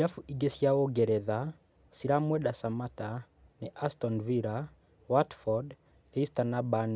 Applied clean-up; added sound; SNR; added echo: none; none; none; none.